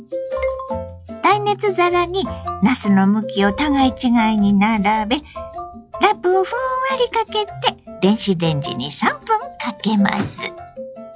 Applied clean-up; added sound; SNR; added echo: classical method log-MMSE.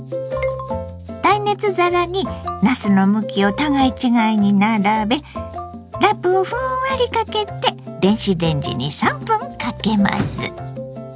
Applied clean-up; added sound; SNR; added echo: none; none; none; none.